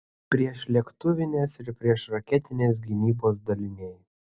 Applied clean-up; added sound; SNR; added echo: none; none; none; none.